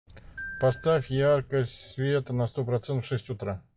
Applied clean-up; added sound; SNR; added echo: classical method log-MMSE.